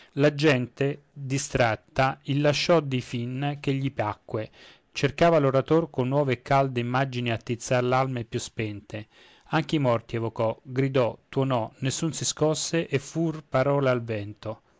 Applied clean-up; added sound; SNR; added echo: neural mask model Resemble Enhance denoiser.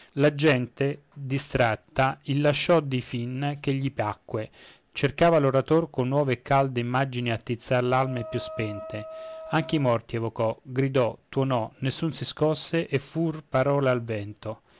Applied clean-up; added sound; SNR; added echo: none; Wind instrument, woodwind instrument; 15 dB; none.